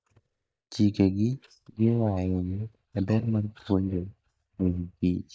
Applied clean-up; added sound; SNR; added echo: neural mask model DeepFilterNet 3.